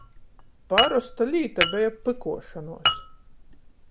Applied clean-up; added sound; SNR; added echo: none; Glass; 0 dB; none.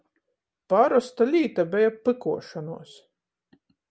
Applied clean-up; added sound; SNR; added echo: none; none; none; none.